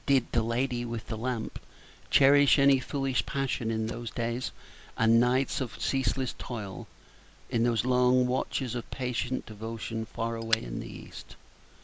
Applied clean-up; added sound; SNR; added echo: none; Fire; 19 dB; none.